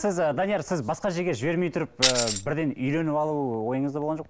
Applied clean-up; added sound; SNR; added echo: none; Tambourine; -1 dB; none.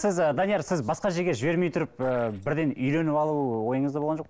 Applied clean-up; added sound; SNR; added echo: neural separator model SepFormer DNS4.